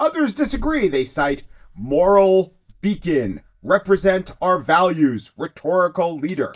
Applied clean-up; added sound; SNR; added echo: neural mask model DeepFilterNet 3.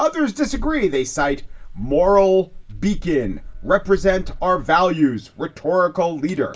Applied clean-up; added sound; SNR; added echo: none; Keys jangling; 12 dB; reverberation time 0.2 s.